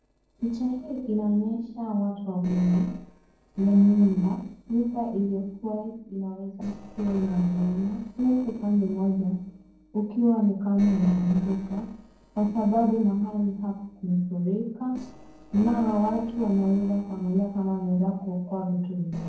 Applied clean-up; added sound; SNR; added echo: neural separator model SepFormer DNS4.